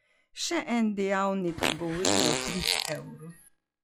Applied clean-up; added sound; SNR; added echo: classical method log-MMSE.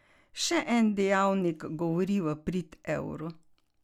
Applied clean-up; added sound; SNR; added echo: none; none; none; none.